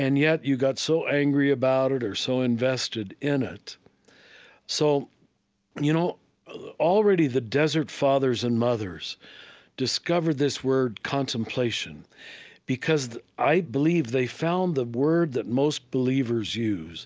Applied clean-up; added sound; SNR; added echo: none; none; none; none.